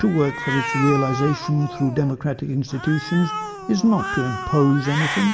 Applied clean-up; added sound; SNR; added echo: none; Cat; 8 dB; reverberation time 1.4 s.